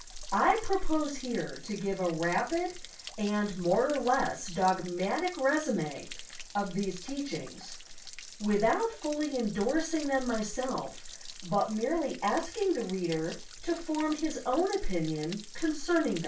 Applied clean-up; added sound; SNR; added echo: none; Stream / Trickle, dribble / Splash, splatter; 13 dB; reverberation time 0.2 s.